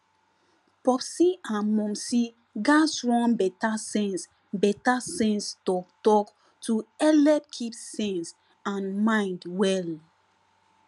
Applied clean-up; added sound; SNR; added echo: none; none; none; none.